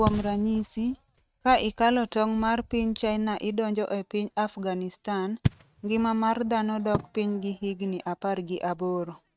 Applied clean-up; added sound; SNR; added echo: neural mask model RNNoise.